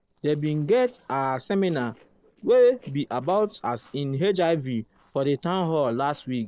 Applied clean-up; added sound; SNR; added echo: neural separator model SepFormer DNS4.